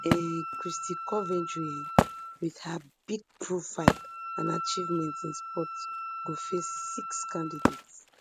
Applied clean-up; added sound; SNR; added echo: none; Wood + Wind instrument, woodwind instrument; -3 dB; none.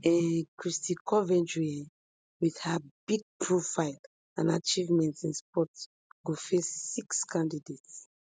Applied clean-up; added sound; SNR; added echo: none; none; none; none.